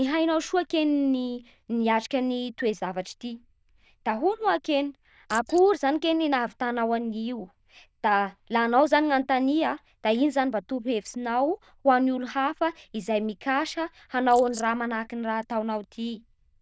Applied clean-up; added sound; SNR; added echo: neural diffusion model UNIVERSE++.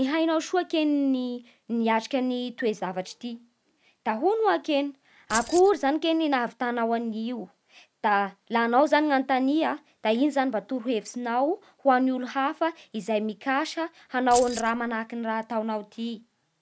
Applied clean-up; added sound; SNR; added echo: none; Keys jangling; 10 dB; none.